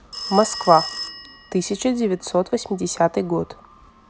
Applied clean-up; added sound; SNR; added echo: none; Telephone; 14 dB; none.